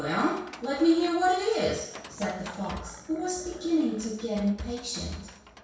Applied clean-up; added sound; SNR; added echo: none; Livestock, farm animals, working animals; 18 dB; reverberation time 0.6 s.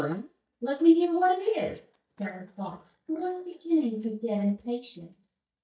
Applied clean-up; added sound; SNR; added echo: neural mask model DeepFilterNet 3.